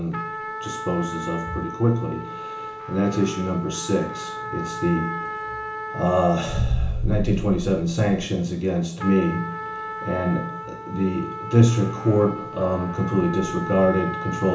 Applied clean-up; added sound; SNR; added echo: none; Trumpet; 10 dB; reverberation time 0.8 s.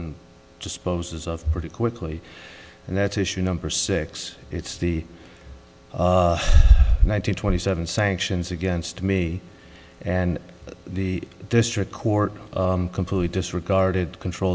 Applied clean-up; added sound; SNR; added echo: none; none; none; none.